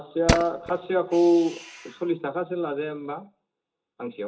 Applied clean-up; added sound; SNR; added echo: none; Tools; 4 dB; reverberation time 0.2 s.